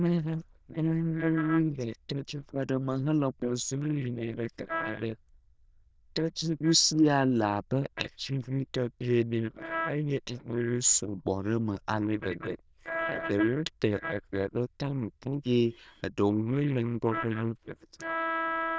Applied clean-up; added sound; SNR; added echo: neural diffusion model UNIVERSE++.